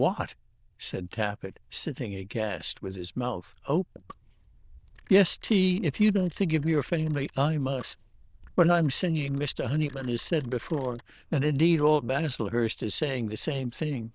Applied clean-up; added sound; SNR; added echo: neural diffusion model UNIVERSE++.